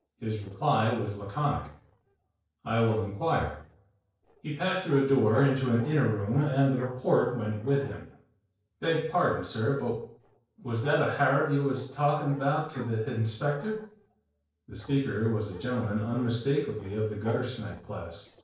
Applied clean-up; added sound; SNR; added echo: neural separator model SepFormer DNS4.